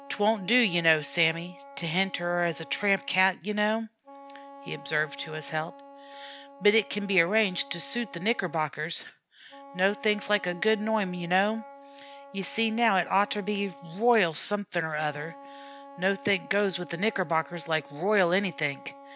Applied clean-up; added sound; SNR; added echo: none; Wind instrument, woodwind instrument; 19 dB; none.